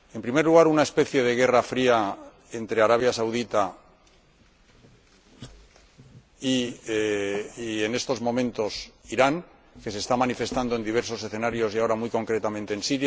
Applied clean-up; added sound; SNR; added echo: none; none; none; none.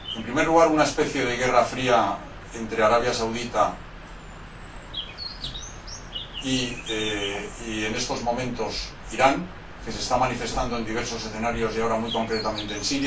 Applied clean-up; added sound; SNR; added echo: none; Bird; 13 dB; reverberation time 0.2 s.